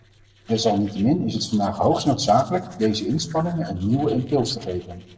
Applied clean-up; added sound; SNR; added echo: neural separator model SepFormer DNS4.